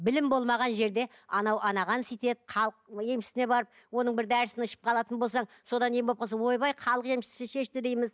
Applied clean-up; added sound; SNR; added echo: none; none; none; none.